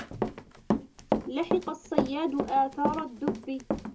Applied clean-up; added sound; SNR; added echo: none; Run; 0 dB; reverberation time 0.2 s.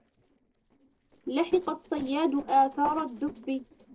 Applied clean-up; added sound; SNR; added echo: neural separator model SepFormer DNS4.